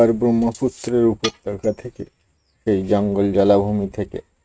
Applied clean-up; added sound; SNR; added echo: neural mask model RNNoise.